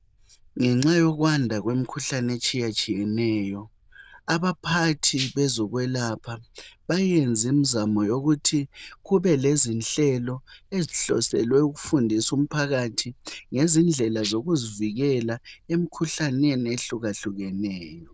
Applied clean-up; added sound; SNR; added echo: neural diffusion model UNIVERSE++.